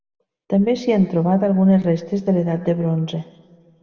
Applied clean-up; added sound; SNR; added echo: none; none; none; reverberation time 1.2 s.